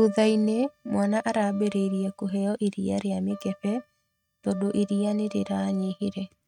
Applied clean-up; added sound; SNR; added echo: neural mask model RNNoise.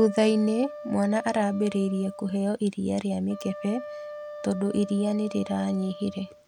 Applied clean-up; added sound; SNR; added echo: none; Wind instrument, woodwind instrument; 14 dB; none.